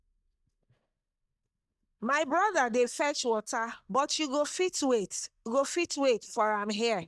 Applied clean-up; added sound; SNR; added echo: neural mask model DeepFilterNet 3.